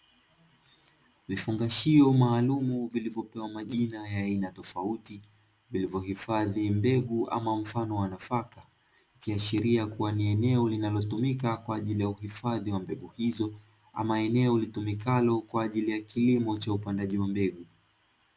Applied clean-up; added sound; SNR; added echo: none; none; none; none.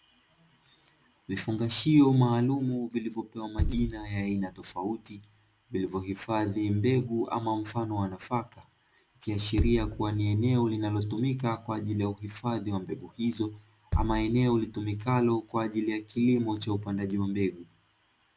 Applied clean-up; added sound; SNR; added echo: none; Bass drum; 9 dB; none.